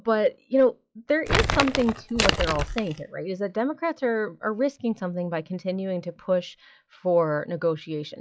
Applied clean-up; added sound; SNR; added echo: classical method log-MMSE.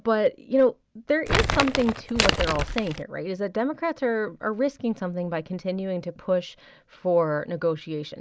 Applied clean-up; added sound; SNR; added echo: none; Crumpling, crinkling; -1 dB; none.